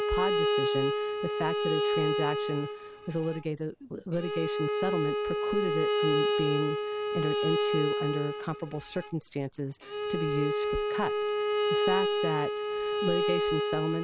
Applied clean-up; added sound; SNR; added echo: none; Bowed string instrument; -4 dB; none.